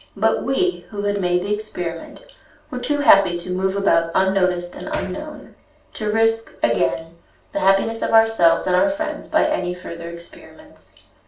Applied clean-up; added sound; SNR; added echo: none; Gunshot, gunfire; 19 dB; reverberation time 0.3 s.